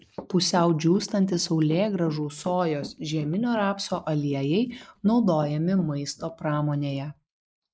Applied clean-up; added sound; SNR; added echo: neural mask model Resemble Enhance denoiser.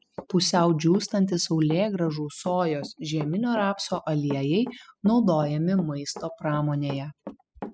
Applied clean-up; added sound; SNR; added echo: classical method spectral subtraction.